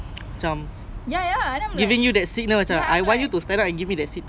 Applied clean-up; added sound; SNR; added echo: none; none; none; none.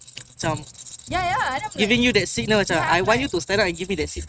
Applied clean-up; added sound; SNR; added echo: neural mask model RNNoise.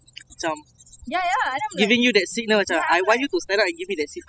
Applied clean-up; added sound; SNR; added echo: classical method spectral subtraction.